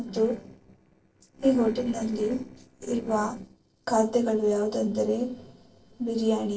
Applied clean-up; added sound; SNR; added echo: neural separator model SepFormer DNS4.